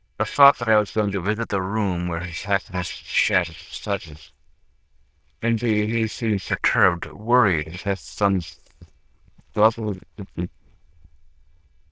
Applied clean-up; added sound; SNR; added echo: neural diffusion model UNIVERSE++.